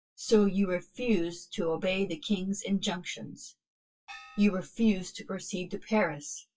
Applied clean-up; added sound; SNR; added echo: classical method WPE with log-MMSE.